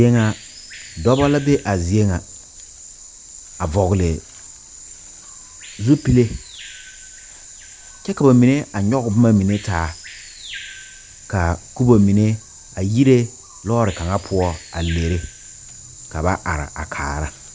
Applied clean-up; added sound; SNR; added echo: none; Bird vocalization, bird call, bird song; 18 dB; none.